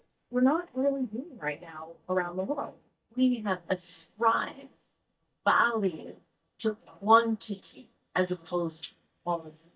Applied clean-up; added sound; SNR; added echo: neural mask model DeepFilterNet 3.